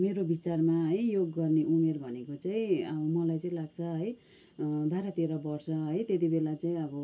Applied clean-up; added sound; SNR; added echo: none; none; none; none.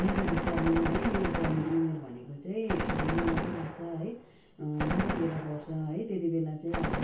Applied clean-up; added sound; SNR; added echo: none; Gunshot, gunfire; 2 dB; reverberation time 0.4 s.